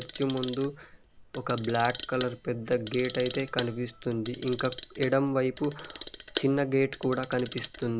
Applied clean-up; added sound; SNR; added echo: none; Clock; 13 dB; none.